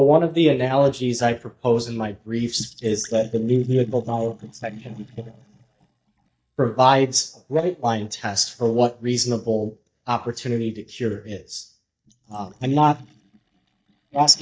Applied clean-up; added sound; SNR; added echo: neural mask model DeepFilterNet 3.